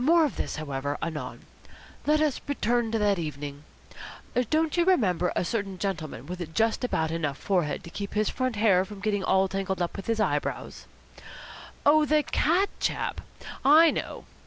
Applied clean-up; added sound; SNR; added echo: none; none; none; none.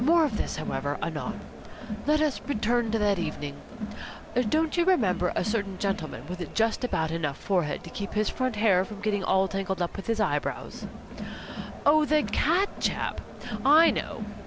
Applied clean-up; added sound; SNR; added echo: none; Crowd; 11 dB; none.